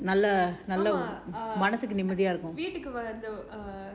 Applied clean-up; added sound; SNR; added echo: none; none; none; none.